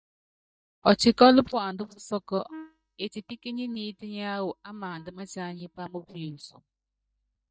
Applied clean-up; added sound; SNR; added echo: neural mask model DeepFilterNet 3.